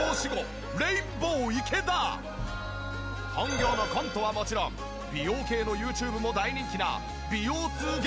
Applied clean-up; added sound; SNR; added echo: none; Bass drum + Breathing; 10 dB; none.